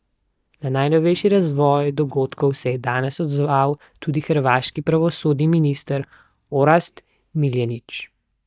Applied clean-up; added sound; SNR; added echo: neural mask model DeepFilterNet 3.